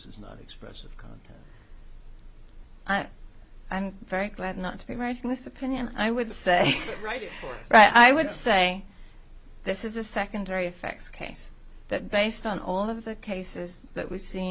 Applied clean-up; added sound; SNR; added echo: none; none; none; none.